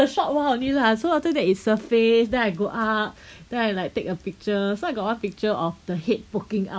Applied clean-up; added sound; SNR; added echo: none; none; none; none.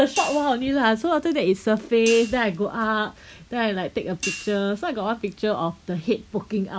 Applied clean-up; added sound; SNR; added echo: none; Hi-hat; 14 dB; none.